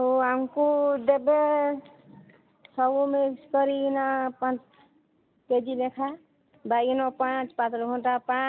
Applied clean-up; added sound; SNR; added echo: none; none; none; none.